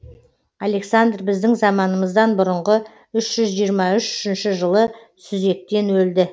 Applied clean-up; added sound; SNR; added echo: none; none; none; none.